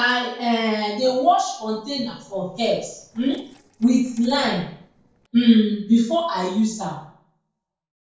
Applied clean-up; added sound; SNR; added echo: neural separator model SepFormer DNS4.